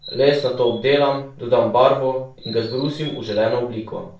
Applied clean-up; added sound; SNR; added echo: none; Chirp, tweet; 18 dB; reverberation time 0.4 s.